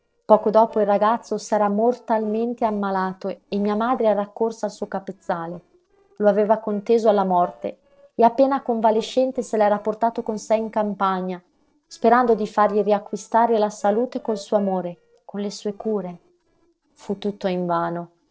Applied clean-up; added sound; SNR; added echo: neural separator model SepFormer DNS4.